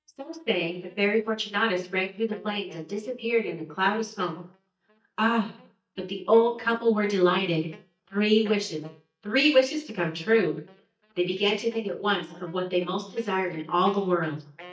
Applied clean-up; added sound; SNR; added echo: neural mask model DeepFilterNet 3.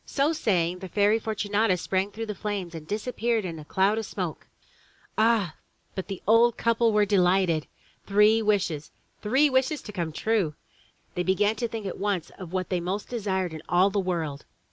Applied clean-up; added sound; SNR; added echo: none; none; none; none.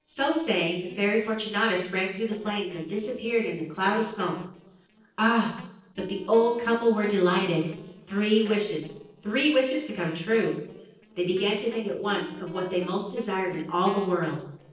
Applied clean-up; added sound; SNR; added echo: neural separator model SepFormer DNS4.